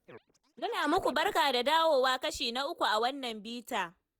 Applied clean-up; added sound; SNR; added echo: neural mask model DeepFilterNet 3.